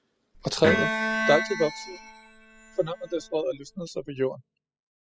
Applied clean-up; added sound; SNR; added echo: classical method spectral subtraction.